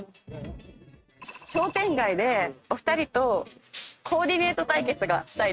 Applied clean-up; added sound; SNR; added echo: neural mask model RNNoise.